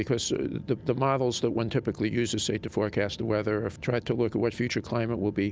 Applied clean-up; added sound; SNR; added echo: none; none; none; none.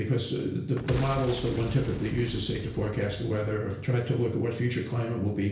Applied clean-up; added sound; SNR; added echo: none; Boom; 12 dB; reverberation time 0.5 s.